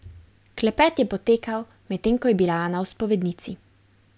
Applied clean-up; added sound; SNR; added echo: none; none; none; none.